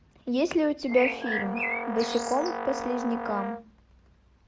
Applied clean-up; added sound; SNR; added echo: none; Brass instrument + Bird; 4 dB; none.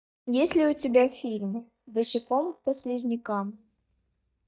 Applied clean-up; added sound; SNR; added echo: neural mask model DeepFilterNet 3.